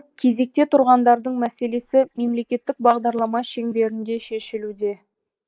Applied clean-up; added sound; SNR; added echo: neural mask model Resemble Enhance denoiser.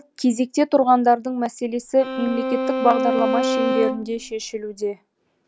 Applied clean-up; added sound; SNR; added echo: none; Bowed string instrument; 2 dB; none.